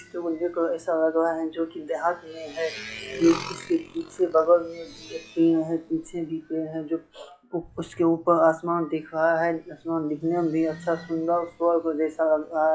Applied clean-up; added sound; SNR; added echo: classical method log-MMSE.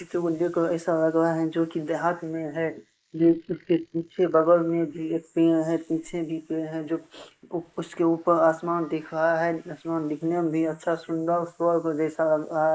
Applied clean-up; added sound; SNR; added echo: neural mask model Resemble Enhance denoiser.